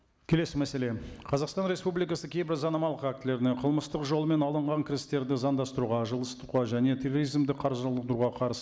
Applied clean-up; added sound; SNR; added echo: none; none; none; none.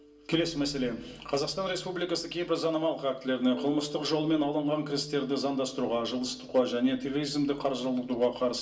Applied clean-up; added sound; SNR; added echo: none; Mallet percussion; 19 dB; reverberation time 0.2 s.